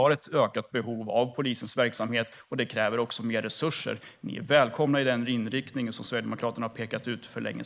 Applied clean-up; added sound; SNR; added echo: neural mask model Resemble Enhance denoiser.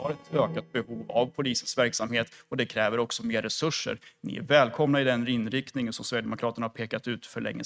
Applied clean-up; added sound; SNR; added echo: neural mask model RNNoise.